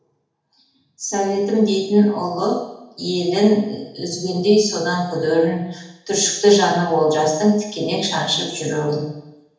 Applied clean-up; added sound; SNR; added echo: none; none; none; reverberation time 0.8 s.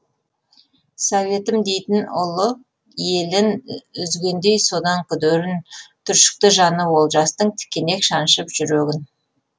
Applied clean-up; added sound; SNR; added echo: none; none; none; none.